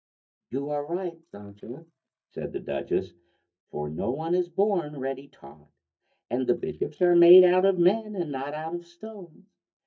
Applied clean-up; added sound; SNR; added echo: neural mask model DeepFilterNet 3.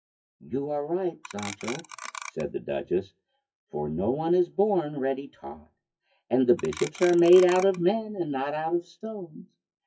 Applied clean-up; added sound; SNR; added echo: classical method WPE with log-MMSE.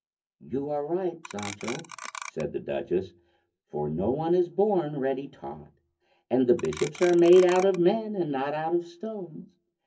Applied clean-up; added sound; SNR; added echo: none; Clock; 13 dB; reverberation time 0.3 s.